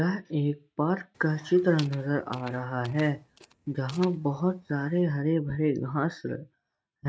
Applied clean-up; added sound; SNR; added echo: neural mask model RNNoise.